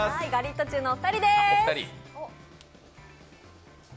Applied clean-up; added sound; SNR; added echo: none; none; none; none.